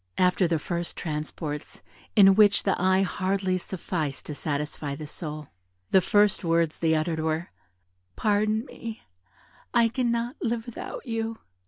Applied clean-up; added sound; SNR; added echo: none; none; none; none.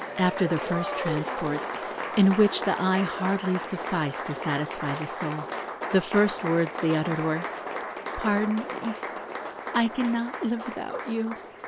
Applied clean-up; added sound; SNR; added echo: none; Applause; 6 dB; none.